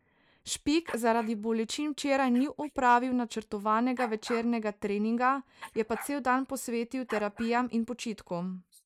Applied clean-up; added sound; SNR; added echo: neural mask model Resemble Enhance denoiser.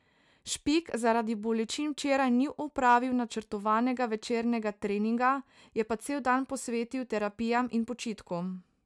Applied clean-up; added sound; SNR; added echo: none; none; none; none.